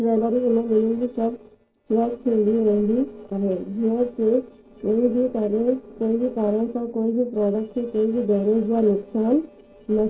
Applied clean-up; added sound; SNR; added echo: neural separator model SepFormer DNS4.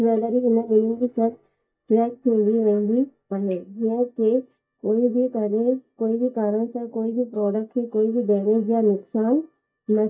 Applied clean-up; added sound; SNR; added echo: neural mask model DeepFilterNet 3.